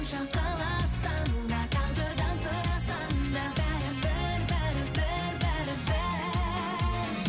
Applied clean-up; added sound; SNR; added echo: none; none; none; none.